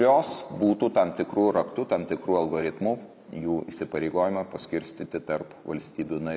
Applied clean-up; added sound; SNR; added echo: none; none; none; none.